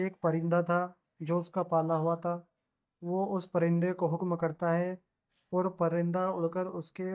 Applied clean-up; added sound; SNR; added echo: neural mask model DeepFilterNet 3.